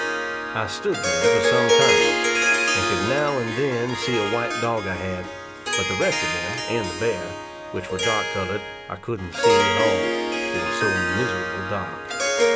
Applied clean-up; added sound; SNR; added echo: none; Harp; -4 dB; none.